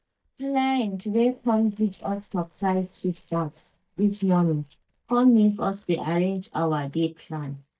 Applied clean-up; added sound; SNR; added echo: neural mask model DeepFilterNet 3.